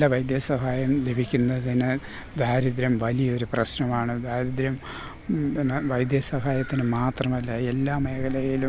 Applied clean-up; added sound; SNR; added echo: none; Cricket; 14 dB; none.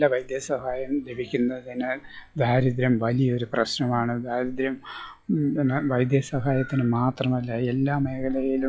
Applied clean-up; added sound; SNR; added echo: classical method log-MMSE.